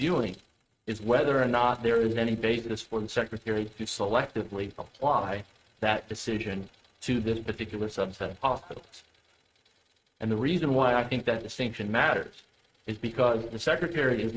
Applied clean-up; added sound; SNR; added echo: neural mask model RNNoise.